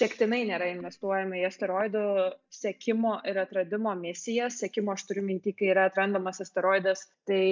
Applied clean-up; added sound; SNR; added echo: neural mask model DeepFilterNet 3.